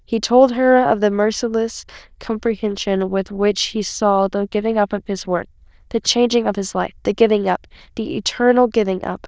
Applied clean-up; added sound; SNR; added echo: neural diffusion model UNIVERSE++.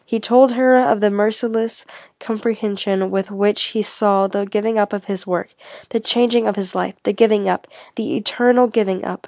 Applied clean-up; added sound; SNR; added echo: none; none; none; none.